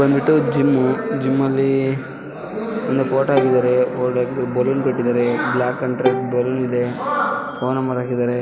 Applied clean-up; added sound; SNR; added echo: none; Bowed string instrument; 8 dB; none.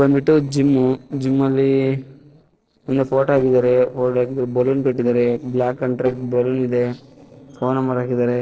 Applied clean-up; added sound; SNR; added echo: neural separator model SepFormer DNS4.